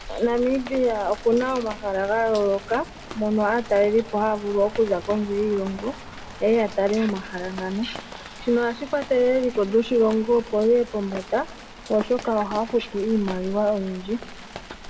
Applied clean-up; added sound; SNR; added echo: none; Rain; 15 dB; reverberation time 0.4 s.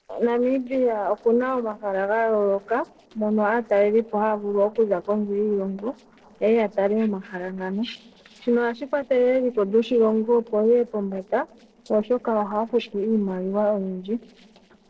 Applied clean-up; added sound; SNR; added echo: neural separator model SepFormer DNS4.